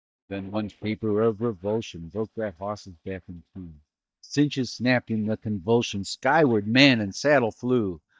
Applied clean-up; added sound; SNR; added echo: neural mask model DeepFilterNet 3.